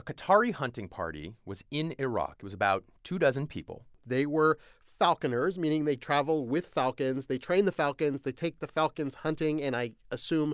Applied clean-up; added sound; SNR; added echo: none; none; none; none.